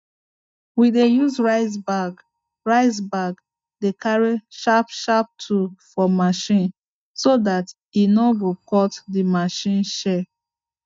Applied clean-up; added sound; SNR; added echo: neural mask model DeepFilterNet 3.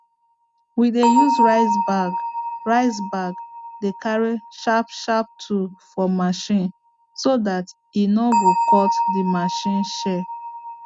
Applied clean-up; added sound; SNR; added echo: none; Bell; 3 dB; none.